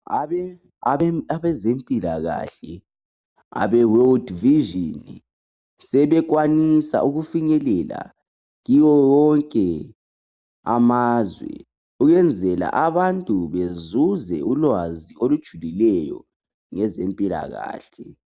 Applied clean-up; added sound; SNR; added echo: none; none; none; none.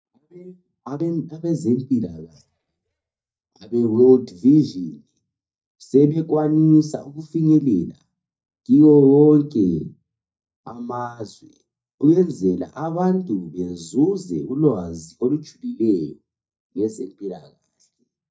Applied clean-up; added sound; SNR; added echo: neural mask model DeepFilterNet 3.